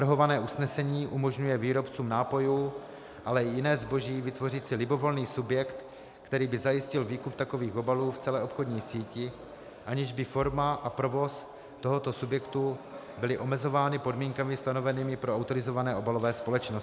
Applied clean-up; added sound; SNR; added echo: none; none; none; none.